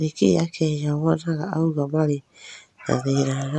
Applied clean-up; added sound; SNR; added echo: none; none; none; none.